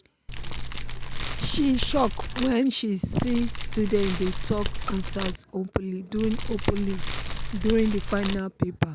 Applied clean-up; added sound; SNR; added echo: none; Fire; 1 dB; none.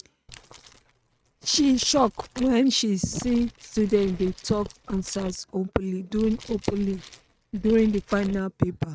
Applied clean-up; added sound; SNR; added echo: neural mask model RNNoise.